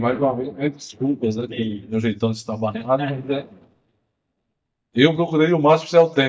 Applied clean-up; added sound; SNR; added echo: neural mask model DeepFilterNet 3.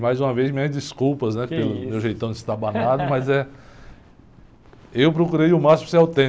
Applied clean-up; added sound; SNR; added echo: none; none; none; none.